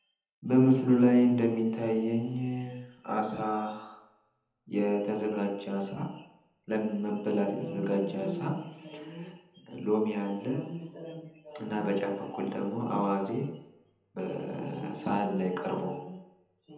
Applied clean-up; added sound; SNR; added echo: none; none; none; reverberation time 0.8 s.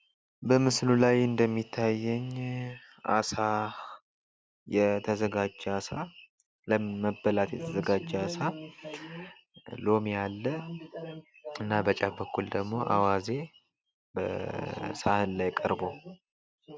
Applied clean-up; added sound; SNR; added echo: none; none; none; none.